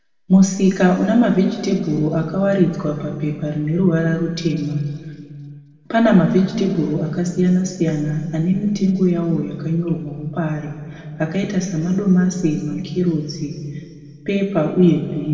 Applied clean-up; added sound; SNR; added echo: none; none; none; reverberation time 2.0 s.